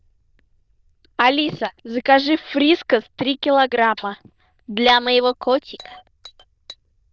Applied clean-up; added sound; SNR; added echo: neural diffusion model UNIVERSE++.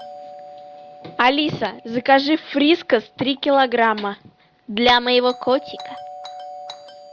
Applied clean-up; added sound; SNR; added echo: none; Doorbell; 19 dB; none.